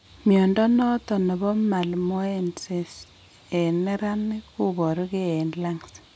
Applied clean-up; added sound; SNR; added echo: none; none; none; none.